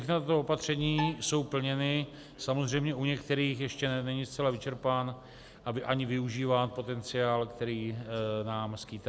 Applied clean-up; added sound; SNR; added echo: none; Bowed string instrument; 12 dB; none.